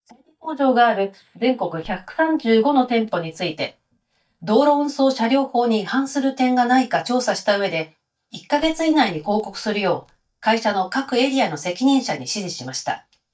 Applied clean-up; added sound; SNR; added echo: neural mask model DeepFilterNet 3.